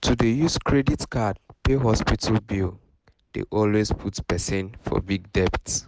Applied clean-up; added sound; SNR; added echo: none; none; none; none.